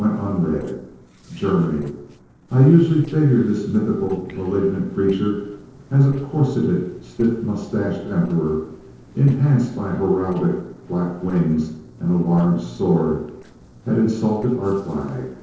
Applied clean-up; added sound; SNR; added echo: neural separator model SepFormer DNS4.